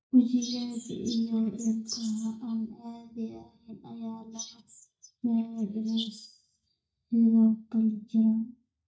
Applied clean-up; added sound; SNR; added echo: neural mask model DeepFilterNet 3.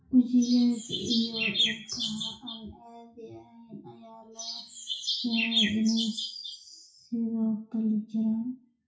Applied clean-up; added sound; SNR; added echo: classical method WPE with log-MMSE.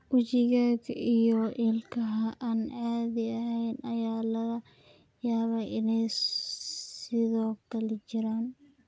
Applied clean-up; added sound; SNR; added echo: none; none; none; none.